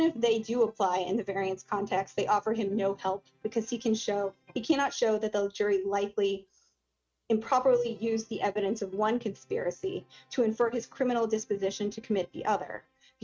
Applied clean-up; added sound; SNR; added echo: neural mask model RNNoise.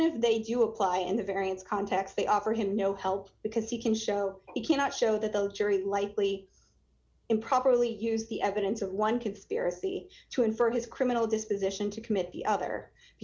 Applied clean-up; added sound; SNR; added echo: none; none; none; none.